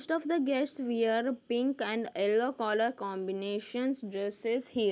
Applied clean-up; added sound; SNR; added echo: none; none; none; none.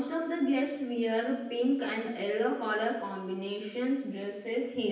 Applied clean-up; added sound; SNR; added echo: none; none; none; reverberation time 0.9 s.